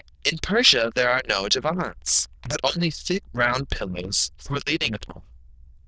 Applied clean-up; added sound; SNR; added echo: neural diffusion model UNIVERSE++.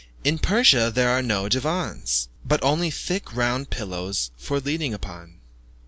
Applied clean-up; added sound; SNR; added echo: none; none; none; none.